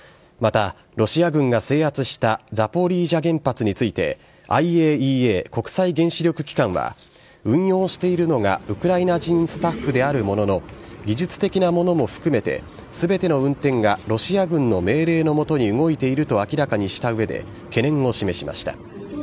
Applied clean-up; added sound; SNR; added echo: none; none; none; none.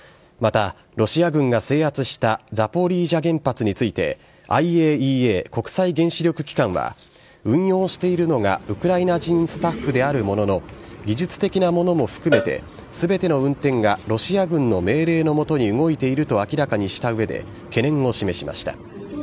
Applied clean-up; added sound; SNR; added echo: none; Cowbell; 10 dB; none.